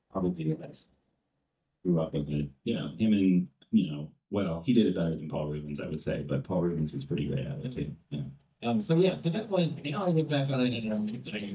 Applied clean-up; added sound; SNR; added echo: neural mask model DeepFilterNet 3.